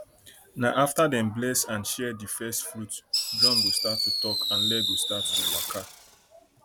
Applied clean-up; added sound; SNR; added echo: none; Fireworks; -3 dB; none.